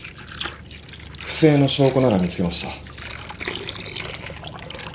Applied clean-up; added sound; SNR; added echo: none; Water; 13 dB; reverberation time 1.9 s.